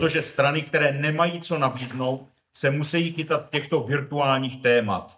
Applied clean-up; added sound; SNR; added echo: neural mask model DeepFilterNet 3.